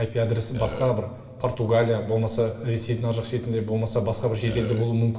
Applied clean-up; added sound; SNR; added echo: none; Burping, eructation; 9 dB; reverberation time 2.6 s.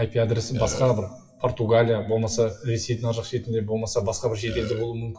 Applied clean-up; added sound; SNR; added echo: classical method WPE with log-MMSE.